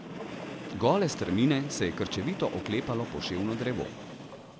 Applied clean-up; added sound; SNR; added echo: none; Train; 9 dB; none.